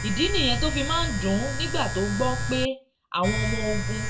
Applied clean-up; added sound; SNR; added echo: none; Domestic sounds, home sounds; 1 dB; reverberation time 0.2 s.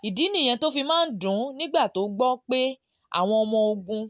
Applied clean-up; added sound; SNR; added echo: none; none; none; none.